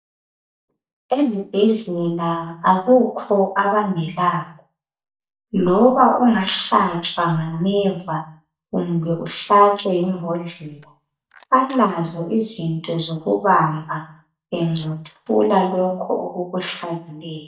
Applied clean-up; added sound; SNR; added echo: neural mask model DeepFilterNet 3.